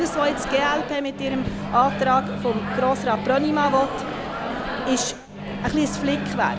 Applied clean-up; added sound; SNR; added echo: none; Microwave oven; 5 dB; none.